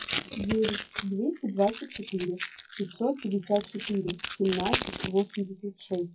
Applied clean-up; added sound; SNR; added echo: classical method WPE with log-MMSE.